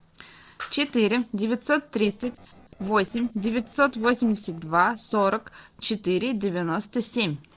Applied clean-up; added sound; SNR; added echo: neural separator model SepFormer DNS4.